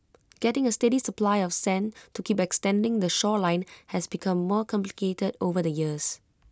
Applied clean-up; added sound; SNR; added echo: none; none; none; none.